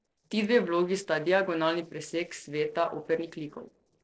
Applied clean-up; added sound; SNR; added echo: neural separator model SepFormer DNS4.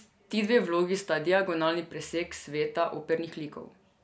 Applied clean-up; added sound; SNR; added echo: none; none; none; none.